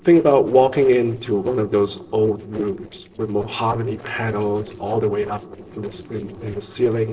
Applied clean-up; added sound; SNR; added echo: neural separator model SepFormer DNS4.